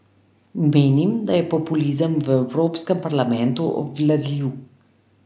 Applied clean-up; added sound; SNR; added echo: none; none; none; none.